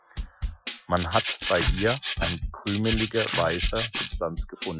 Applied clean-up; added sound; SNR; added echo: classical method Wiener filter.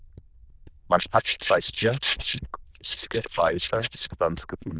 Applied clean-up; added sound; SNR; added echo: neural diffusion model UNIVERSE++.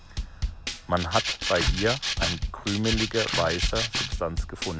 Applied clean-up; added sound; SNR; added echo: none; Rattle (instrument) + Drum kit; 0 dB; none.